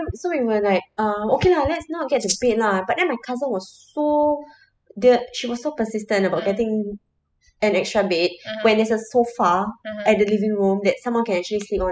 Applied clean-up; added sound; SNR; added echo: classical method spectral subtraction.